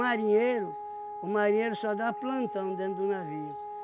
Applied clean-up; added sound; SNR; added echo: none; Wind instrument, woodwind instrument; 9 dB; none.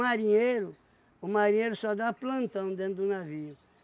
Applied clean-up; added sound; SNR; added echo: none; none; none; none.